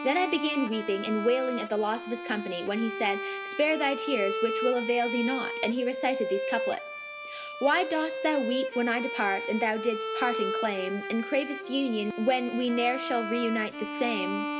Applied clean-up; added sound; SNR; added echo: none; Bowed string instrument; 5 dB; none.